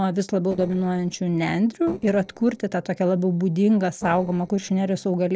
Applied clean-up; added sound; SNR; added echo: neural separator model SepFormer DNS4.